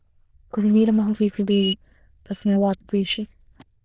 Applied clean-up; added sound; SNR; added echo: neural diffusion model UNIVERSE++.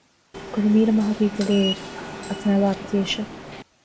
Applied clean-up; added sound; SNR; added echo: none; Subway, metro, underground; 11 dB; none.